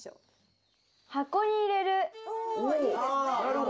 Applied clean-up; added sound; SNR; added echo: none; none; none; none.